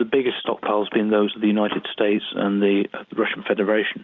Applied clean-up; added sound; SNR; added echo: none; none; none; none.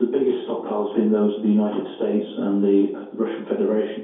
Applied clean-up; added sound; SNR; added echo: none; none; none; reverberation time 2.4 s.